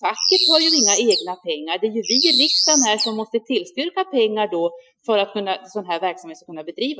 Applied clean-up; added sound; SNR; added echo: classical method Wiener filter.